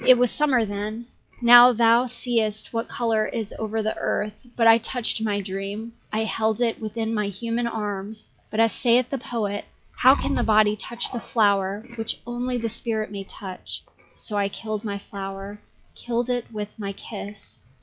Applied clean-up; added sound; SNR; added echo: classical method log-MMSE.